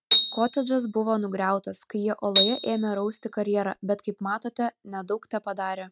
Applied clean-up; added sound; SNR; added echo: neural mask model RNNoise.